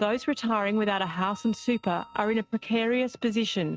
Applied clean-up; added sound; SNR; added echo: neural mask model RNNoise.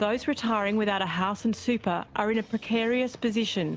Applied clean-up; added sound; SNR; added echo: none; none; none; none.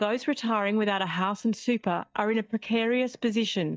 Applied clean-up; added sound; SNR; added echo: neural mask model DeepFilterNet 3.